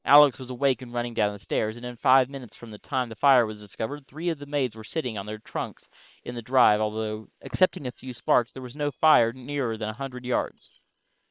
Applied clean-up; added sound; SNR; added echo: neural separator model SepFormer WHAM!.